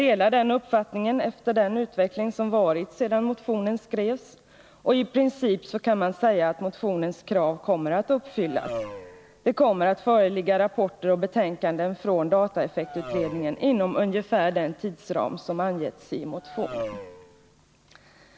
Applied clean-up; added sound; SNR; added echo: none; Race car, auto racing; 13 dB; none.